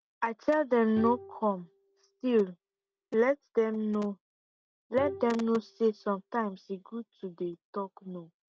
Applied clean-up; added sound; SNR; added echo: none; Bowed string instrument; 16 dB; none.